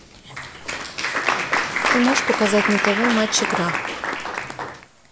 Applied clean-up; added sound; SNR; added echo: none; Applause; -1 dB; none.